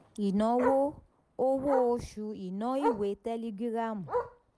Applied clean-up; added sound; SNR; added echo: none; Bark; 7 dB; none.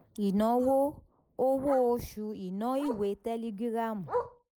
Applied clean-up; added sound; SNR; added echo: neural mask model Resemble Enhance denoiser.